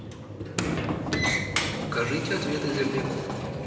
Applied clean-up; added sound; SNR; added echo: none; Sliding door; -2 dB; reverberation time 2.8 s.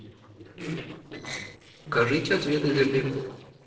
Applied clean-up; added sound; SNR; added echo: neural separator model SepFormer DNS4.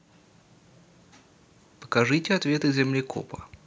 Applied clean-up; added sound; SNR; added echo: none; none; none; none.